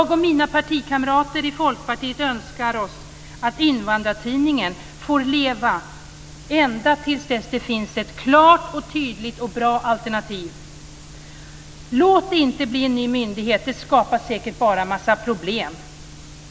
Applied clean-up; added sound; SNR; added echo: none; none; none; none.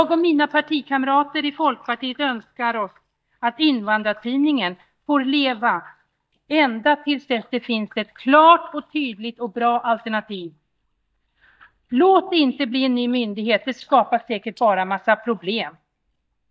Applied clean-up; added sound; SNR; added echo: neural mask model DeepFilterNet 3.